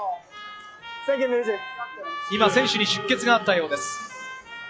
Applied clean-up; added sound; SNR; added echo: classical method log-MMSE.